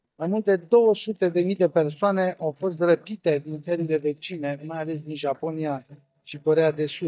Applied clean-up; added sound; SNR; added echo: neural mask model DeepFilterNet 3.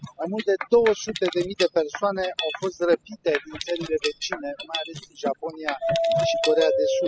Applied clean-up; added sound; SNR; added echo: classical method spectral subtraction.